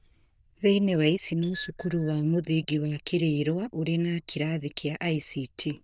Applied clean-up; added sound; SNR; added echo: neural diffusion model UNIVERSE++.